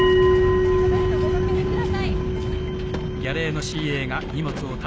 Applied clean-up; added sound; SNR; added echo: none; Bell; -1 dB; none.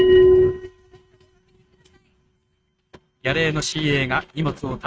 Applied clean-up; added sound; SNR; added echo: neural mask model RNNoise.